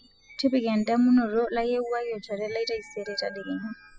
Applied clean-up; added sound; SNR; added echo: classical method spectral subtraction.